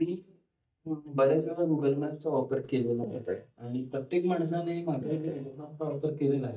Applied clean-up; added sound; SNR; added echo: neural mask model DeepFilterNet 3.